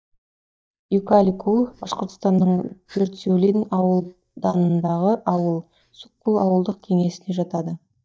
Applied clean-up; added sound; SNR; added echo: neural mask model DeepFilterNet 3.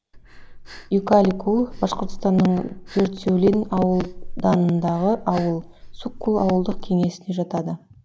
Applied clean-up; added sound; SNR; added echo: none; Breathing; 13 dB; none.